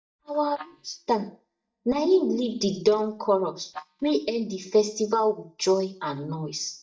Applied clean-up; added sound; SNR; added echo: neural mask model DeepFilterNet 3.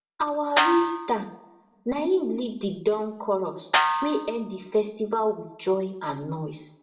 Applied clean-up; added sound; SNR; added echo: none; Snare drum; 1 dB; reverberation time 0.6 s.